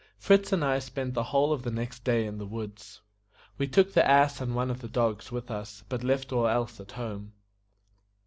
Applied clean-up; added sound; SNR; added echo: none; none; none; none.